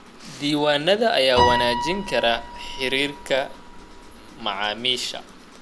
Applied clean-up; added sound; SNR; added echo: none; Piano; 6 dB; none.